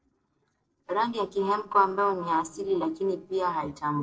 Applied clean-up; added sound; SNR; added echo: neural separator model SepFormer DNS4.